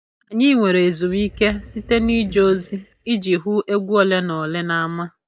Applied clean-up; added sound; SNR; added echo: neural mask model DeepFilterNet 3.